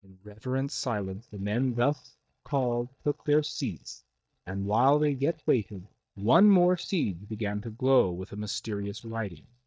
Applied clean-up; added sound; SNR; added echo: neural mask model DeepFilterNet 3.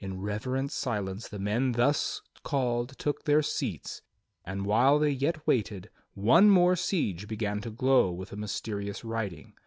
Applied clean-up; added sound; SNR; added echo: none; none; none; none.